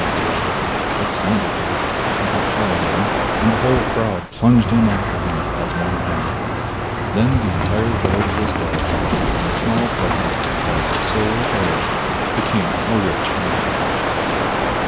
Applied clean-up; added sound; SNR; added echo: none; Crow; -3 dB; none.